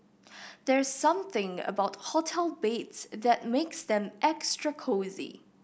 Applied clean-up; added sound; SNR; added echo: none; none; none; none.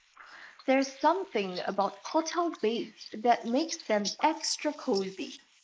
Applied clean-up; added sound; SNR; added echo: neural mask model Resemble Enhance denoiser.